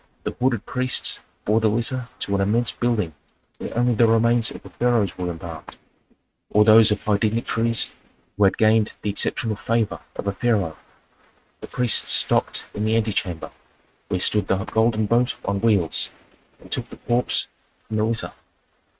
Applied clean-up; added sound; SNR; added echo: neural mask model RNNoise.